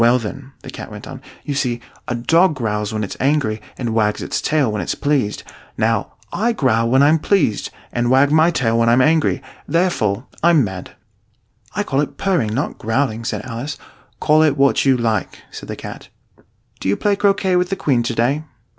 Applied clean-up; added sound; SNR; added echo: none; none; none; none.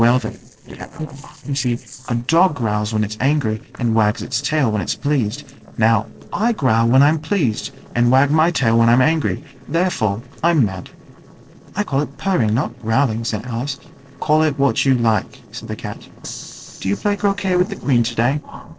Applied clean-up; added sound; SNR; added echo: neural separator model SepFormer DNS4.